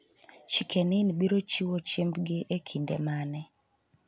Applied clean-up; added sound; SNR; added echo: none; none; none; none.